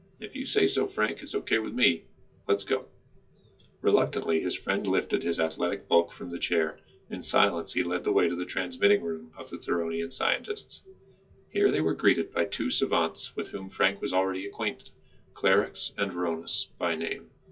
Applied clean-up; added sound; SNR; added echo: classical method WPE with log-MMSE.